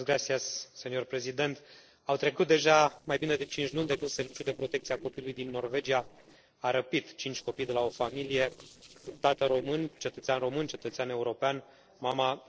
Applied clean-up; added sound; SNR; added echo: neural separator model SepFormer DNS4.